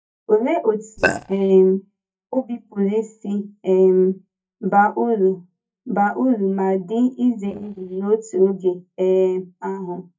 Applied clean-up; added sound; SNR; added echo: neural mask model DeepFilterNet 3.